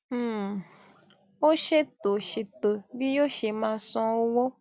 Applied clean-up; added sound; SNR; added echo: none; none; none; none.